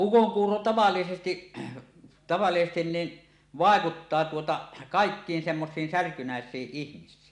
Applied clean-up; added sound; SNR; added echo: none; none; none; none.